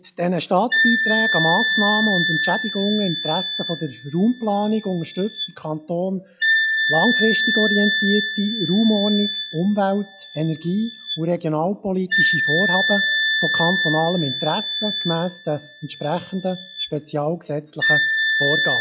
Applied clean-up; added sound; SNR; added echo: classical method log-MMSE.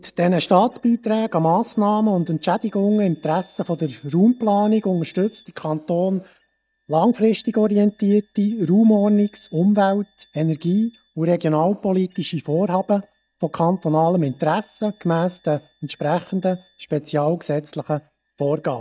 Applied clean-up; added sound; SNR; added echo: neural mask model DeepFilterNet 3.